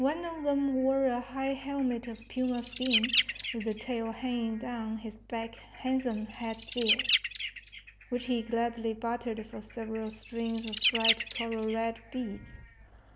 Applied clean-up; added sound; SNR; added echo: none; Bird; 1 dB; none.